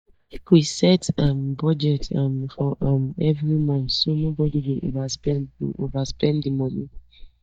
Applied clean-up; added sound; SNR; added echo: neural mask model DeepFilterNet 3.